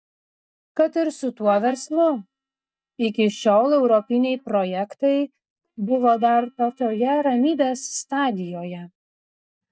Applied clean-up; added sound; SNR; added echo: neural mask model DeepFilterNet 3.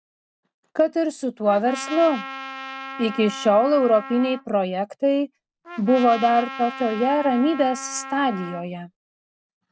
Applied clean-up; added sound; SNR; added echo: none; Trumpet; 13 dB; none.